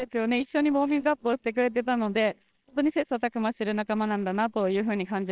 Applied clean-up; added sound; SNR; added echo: neural separator model SepFormer WHAMR!.